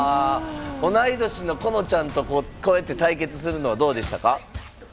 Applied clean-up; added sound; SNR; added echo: none; Boom; 17 dB; none.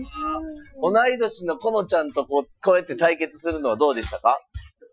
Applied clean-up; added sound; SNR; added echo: classical method Wiener filter.